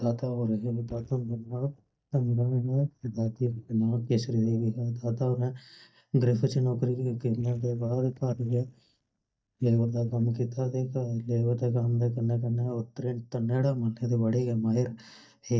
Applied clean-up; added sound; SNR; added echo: neural mask model DeepFilterNet 3.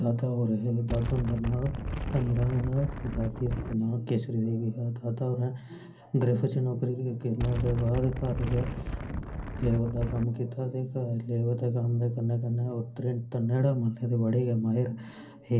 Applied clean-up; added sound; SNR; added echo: none; Wind; 5 dB; reverberation time 0.3 s.